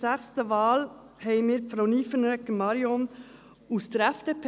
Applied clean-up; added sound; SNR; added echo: none; none; none; none.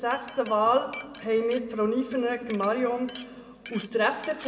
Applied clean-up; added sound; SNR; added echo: none; Glass; 19 dB; reverberation time 1.8 s.